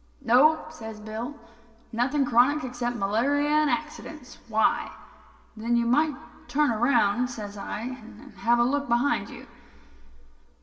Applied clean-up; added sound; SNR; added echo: none; none; none; reverberation time 1.6 s.